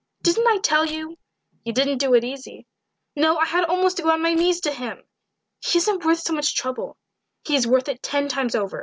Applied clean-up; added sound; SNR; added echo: neural separator model SepFormer DNS4.